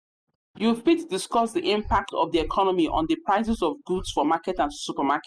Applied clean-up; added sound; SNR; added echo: classical method spectral subtraction.